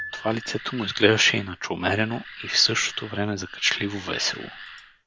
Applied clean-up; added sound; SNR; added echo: none; Piano + Animal; 16 dB; none.